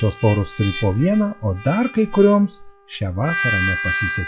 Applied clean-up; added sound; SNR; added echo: classical method log-MMSE.